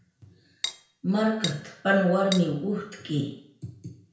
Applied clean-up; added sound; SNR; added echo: none; Cutlery, silverware; 10 dB; reverberation time 0.5 s.